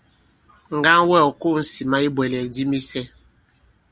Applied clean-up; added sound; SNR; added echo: none; none; none; none.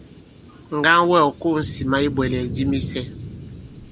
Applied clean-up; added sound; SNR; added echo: none; Thunder / Cricket; 11 dB; none.